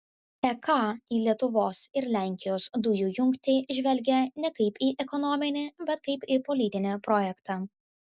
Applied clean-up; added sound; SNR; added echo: none; none; none; none.